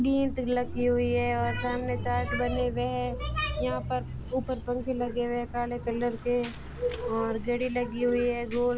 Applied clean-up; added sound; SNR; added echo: none; Mechanisms / Bicycle; 8 dB; none.